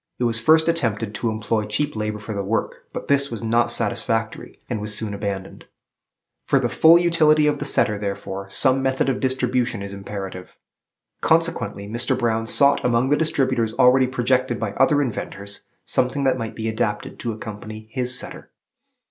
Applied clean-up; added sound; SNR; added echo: none; none; none; none.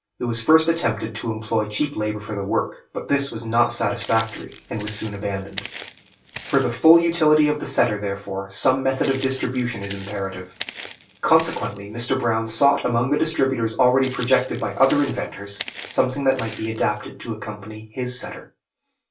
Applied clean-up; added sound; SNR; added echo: none; Walk, footsteps; 13 dB; reverberation time 0.1 s.